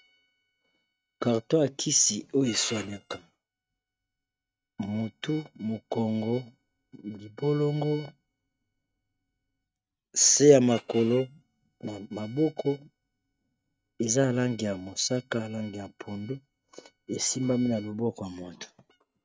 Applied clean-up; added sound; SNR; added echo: neural mask model RNNoise.